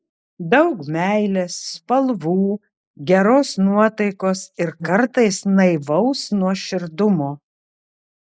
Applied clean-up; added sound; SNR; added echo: neural mask model Resemble Enhance denoiser.